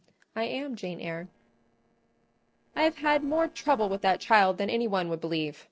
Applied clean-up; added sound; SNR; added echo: neural separator model SepFormer DNS4.